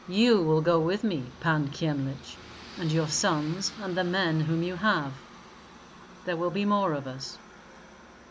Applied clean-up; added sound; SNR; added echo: none; Aircraft; 19 dB; none.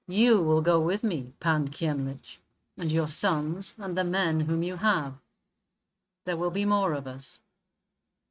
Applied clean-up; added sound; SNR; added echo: neural mask model RNNoise.